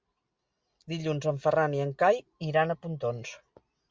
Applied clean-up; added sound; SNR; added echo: none; none; none; none.